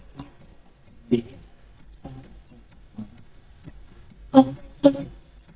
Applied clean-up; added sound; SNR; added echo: neural mask model DeepFilterNet 3.